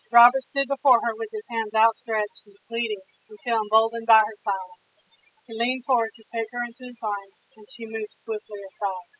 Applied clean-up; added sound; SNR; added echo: classical method spectral subtraction.